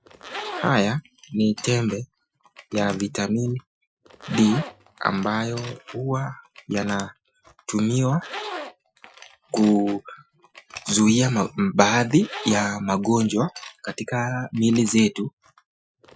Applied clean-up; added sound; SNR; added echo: classical method Wiener filter.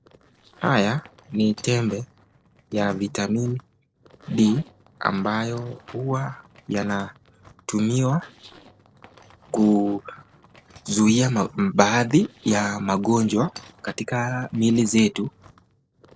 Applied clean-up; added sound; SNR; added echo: neural separator model SepFormer DNS4.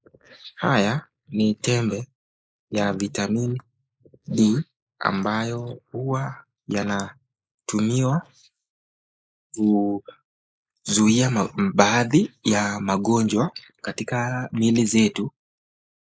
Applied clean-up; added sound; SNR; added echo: neural mask model Resemble Enhance denoiser.